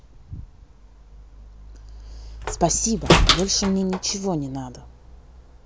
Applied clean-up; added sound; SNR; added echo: none; Slam; -3 dB; none.